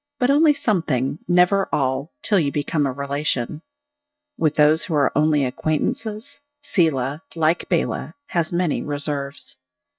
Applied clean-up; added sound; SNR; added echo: neural mask model DeepFilterNet 3.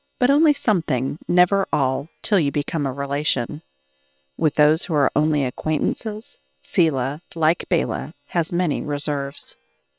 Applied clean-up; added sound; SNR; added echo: neural separator model SepFormer WHAM!.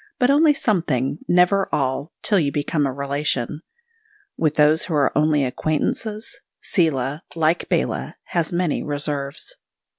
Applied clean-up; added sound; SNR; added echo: none; none; none; none.